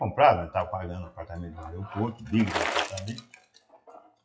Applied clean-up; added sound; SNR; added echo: classical method WPE with log-MMSE.